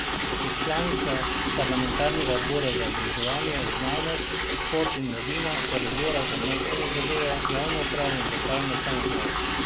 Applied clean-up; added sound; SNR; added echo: none; Liquid; -5 dB; none.